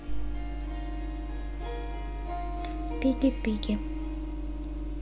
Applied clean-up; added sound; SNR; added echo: none; Harp; 11 dB; none.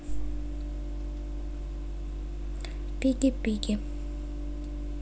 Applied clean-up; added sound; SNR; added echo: none; none; none; none.